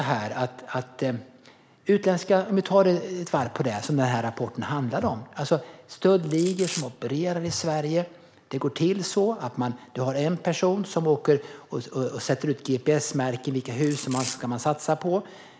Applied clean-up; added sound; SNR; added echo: none; Domestic sounds, home sounds; 13 dB; none.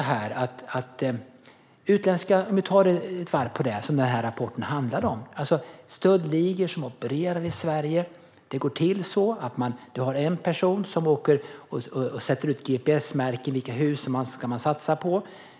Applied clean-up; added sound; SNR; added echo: none; none; none; none.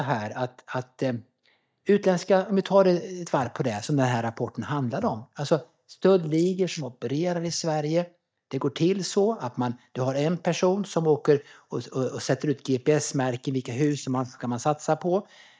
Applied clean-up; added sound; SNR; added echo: neural mask model DeepFilterNet 3.